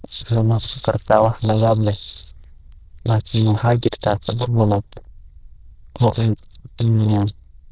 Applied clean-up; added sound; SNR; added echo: neural diffusion model UNIVERSE++.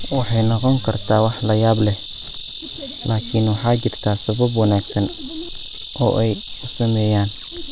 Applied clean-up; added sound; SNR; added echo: none; Insect; 12 dB; none.